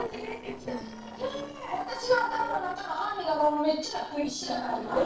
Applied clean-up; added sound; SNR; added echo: neural separator model SepFormer DNS4.